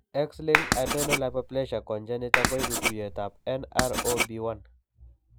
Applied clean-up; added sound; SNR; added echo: none; Clapping + Writing; -2 dB; none.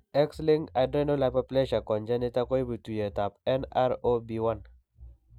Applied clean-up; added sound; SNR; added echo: none; none; none; none.